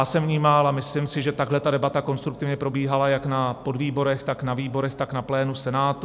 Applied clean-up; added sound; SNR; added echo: none; none; none; none.